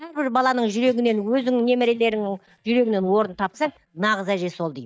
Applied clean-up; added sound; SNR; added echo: neural mask model DeepFilterNet 3.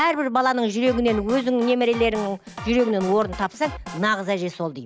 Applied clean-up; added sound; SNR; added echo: none; Drum kit; 15 dB; none.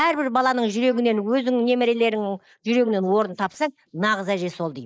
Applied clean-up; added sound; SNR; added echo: neural mask model Resemble Enhance denoiser.